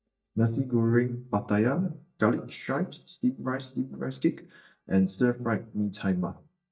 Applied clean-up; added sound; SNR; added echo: neural mask model DeepFilterNet 3.